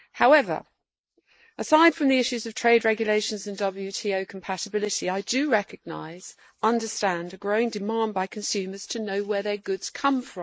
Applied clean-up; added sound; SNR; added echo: neural mask model Resemble Enhance denoiser.